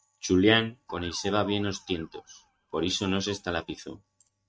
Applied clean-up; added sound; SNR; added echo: neural mask model RNNoise.